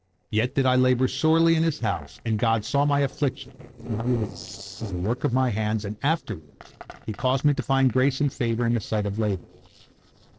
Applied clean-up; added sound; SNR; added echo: neural separator model SepFormer DNS4.